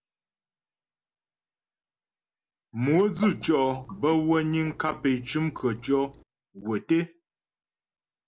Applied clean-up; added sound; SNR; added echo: none; Water / Liquid; 18 dB; none.